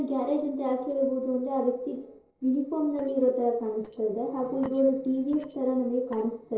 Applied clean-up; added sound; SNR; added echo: neural separator model SepFormer DNS4.